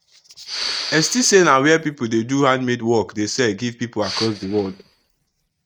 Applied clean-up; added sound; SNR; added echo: neural mask model RNNoise.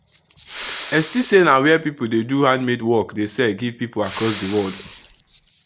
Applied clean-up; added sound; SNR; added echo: none; Respiratory sounds; 9 dB; none.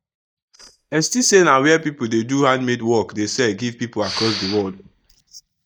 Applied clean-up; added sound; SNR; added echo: neural mask model DeepFilterNet 3.